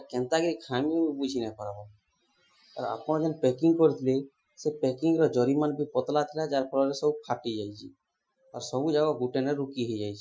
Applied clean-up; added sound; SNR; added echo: classical method Wiener filter.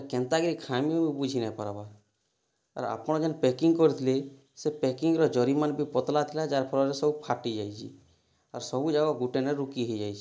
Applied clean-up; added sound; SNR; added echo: none; none; none; none.